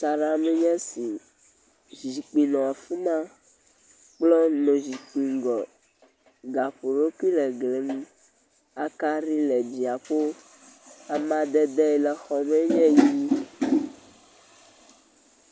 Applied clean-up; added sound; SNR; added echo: none; none; none; none.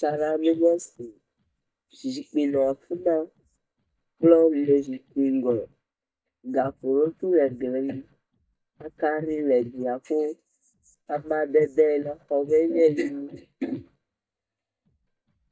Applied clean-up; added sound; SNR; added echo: neural mask model DeepFilterNet 3.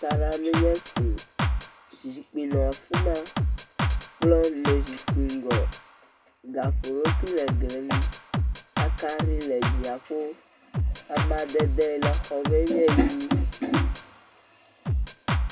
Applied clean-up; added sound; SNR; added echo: none; Drum kit; -1 dB; reverberation time 0.2 s.